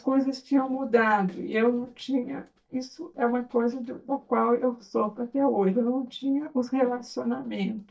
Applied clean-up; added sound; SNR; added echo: neural mask model DeepFilterNet 3.